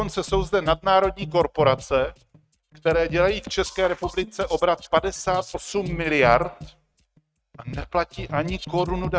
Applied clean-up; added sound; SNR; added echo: neural mask model RNNoise.